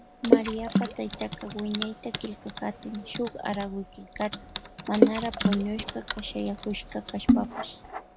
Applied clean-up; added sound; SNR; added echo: none; Typing + Water / Splash, splatter; -4 dB; none.